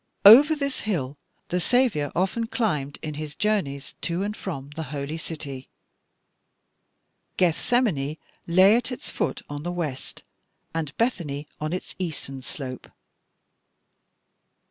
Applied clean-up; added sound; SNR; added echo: none; none; none; none.